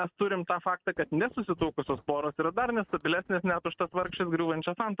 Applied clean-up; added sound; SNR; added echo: neural mask model RNNoise.